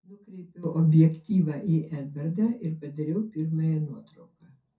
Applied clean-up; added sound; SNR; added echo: none; none; none; reverberation time 0.3 s.